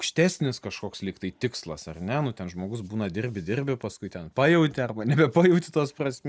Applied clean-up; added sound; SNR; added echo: none; none; none; none.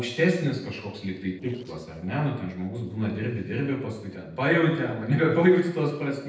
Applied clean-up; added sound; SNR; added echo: neural separator model SepFormer DNS4.